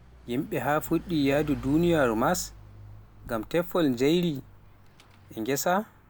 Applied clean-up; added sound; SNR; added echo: none; Mechanisms / Bicycle; 18 dB; none.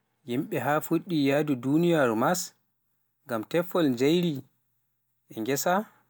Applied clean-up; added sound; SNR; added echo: none; none; none; none.